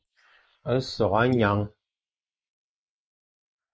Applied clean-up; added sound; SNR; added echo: neural mask model Resemble Enhance denoiser.